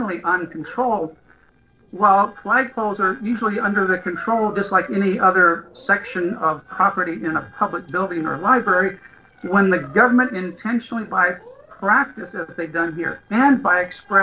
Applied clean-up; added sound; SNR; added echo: neural separator model SepFormer DNS4.